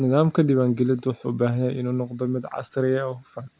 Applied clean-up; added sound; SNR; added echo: none; none; none; none.